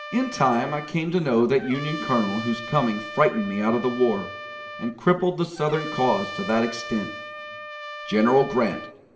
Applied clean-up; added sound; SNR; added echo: none; Trumpet; 12 dB; reverberation time 1.5 s.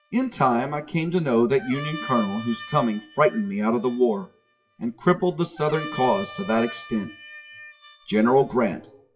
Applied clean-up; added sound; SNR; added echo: classical method WPE with log-MMSE.